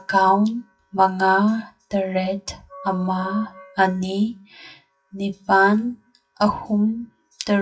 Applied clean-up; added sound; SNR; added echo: classical method WPE with log-MMSE.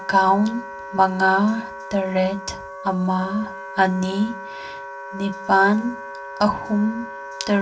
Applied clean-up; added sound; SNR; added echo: none; Wind instrument, woodwind instrument; 12 dB; reverberation time 0.2 s.